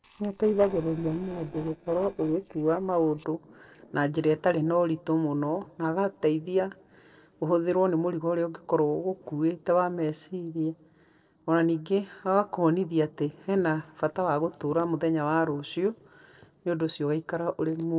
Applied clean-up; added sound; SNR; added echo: neural separator model SepFormer DNS4.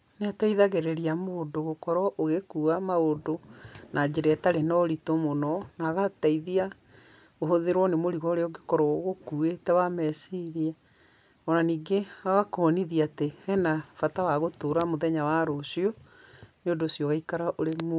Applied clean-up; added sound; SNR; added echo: none; none; none; none.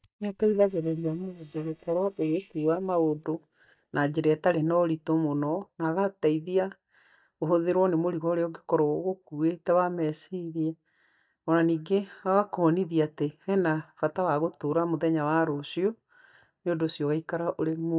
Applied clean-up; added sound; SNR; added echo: neural mask model DeepFilterNet 3.